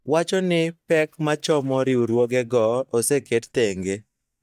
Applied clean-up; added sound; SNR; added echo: neural mask model DeepFilterNet 3.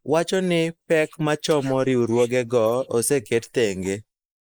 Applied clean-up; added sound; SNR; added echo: neural mask model Resemble Enhance denoiser.